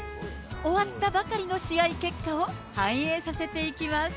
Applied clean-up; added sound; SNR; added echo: none; none; none; none.